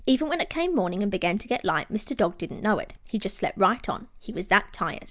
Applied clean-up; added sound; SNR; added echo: none; none; none; none.